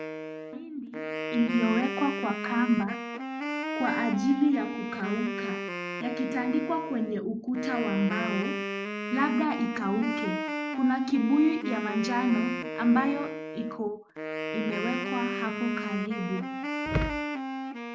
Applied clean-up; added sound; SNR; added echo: none; Wind instrument, woodwind instrument; 5 dB; none.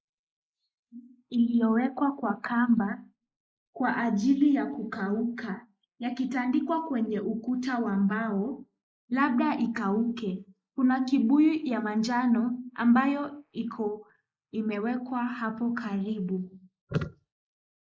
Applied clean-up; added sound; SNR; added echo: neural mask model Resemble Enhance denoiser.